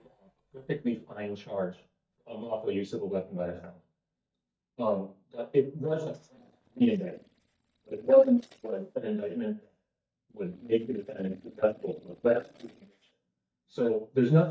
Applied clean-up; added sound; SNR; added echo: neural mask model DeepFilterNet 3.